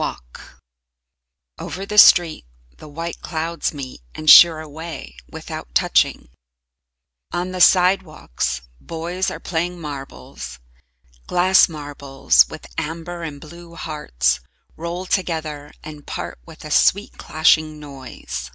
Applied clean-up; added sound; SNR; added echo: none; none; none; none.